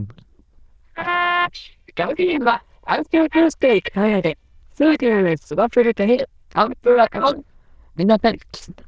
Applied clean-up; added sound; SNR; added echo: neural diffusion model UNIVERSE++.